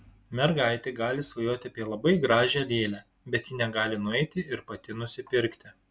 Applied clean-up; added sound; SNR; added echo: none; none; none; none.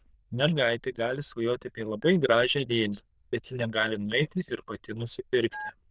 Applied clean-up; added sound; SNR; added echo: neural diffusion model UNIVERSE++.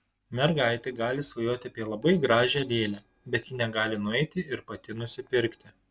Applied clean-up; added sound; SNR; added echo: neural separator model SepFormer DNS4.